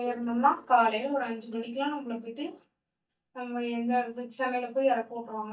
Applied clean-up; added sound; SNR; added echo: neural mask model DeepFilterNet 3.